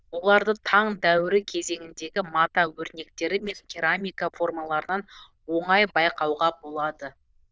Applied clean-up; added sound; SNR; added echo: neural diffusion model UNIVERSE++.